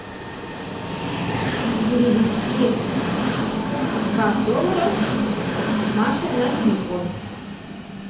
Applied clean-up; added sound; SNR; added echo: none; Train; -1 dB; reverberation time 2.1 s.